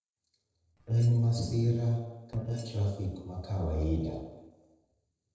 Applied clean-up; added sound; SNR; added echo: neural separator model SepFormer DNS4.